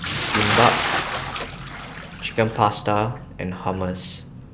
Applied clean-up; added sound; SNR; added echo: none; Bathtub (filling or washing) / Splash, splatter; 2 dB; none.